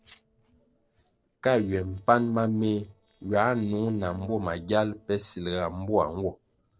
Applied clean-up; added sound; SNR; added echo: neural separator model SepFormer DNS4.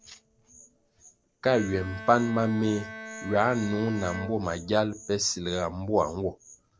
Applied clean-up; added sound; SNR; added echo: none; Bowed string instrument; 16 dB; none.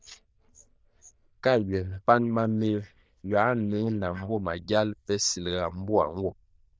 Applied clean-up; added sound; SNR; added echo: neural diffusion model UNIVERSE++.